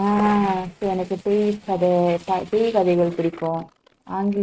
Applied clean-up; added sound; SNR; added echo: neural mask model RNNoise.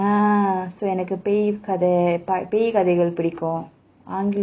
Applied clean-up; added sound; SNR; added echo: none; none; none; none.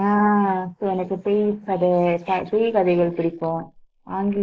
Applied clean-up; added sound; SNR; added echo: neural mask model Resemble Enhance denoiser.